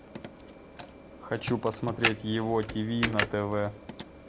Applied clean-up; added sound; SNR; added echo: none; Computer keyboard; 4 dB; none.